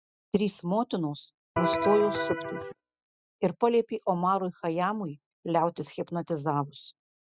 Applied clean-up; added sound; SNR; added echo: classical method spectral subtraction.